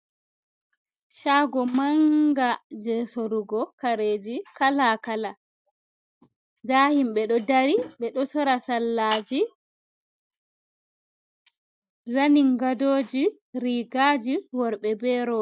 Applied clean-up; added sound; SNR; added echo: none; none; none; none.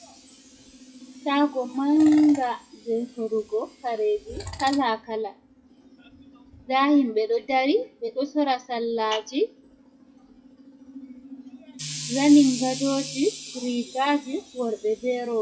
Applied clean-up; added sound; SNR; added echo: classical method WPE with log-MMSE.